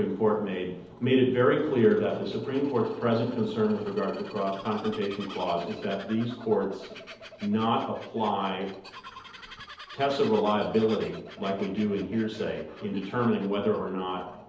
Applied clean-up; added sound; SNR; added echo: none; Bird vocalization, bird call, bird song; 19 dB; reverberation time 2.2 s.